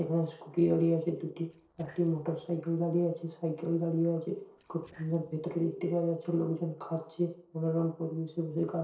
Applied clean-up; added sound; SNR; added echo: neural separator model SepFormer DNS4.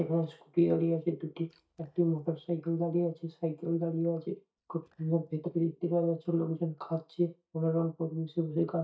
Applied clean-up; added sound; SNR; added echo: neural mask model DeepFilterNet 3.